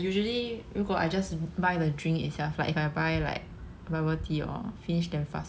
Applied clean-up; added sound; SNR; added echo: none; none; none; none.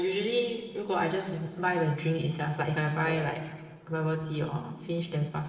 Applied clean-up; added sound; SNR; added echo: neural separator model SepFormer DNS4.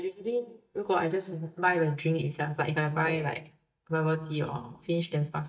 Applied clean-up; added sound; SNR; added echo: neural mask model DeepFilterNet 3.